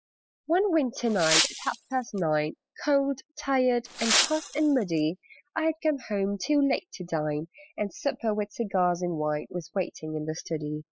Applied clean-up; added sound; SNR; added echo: classical method spectral subtraction.